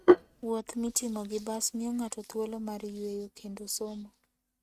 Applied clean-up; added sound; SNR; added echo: neural mask model RNNoise.